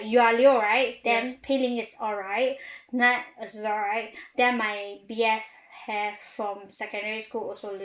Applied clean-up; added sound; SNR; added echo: neural mask model Resemble Enhance denoiser.